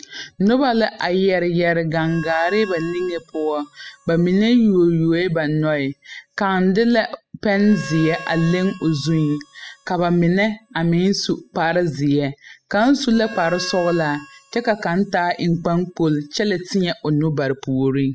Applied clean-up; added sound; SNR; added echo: classical method spectral subtraction.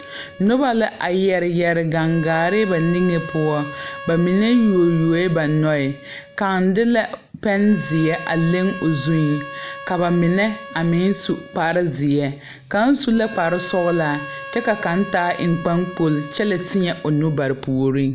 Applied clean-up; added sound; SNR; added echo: none; Harmonica; 16 dB; none.